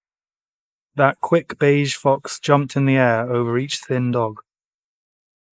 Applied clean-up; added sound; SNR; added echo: neural mask model Resemble Enhance denoiser.